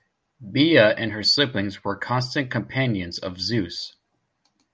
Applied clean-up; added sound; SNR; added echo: none; none; none; none.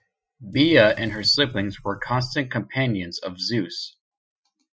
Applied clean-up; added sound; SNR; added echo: classical method Wiener filter.